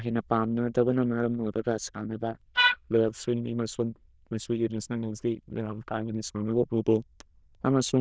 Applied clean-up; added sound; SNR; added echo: neural diffusion model UNIVERSE++.